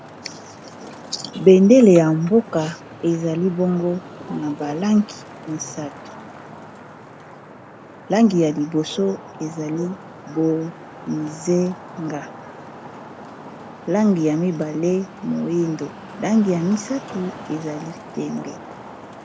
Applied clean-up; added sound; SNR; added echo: none; Traffic noise, roadway noise; 16 dB; none.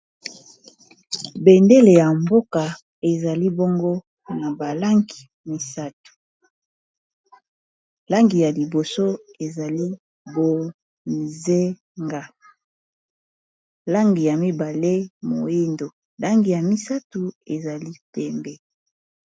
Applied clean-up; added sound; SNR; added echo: none; none; none; none.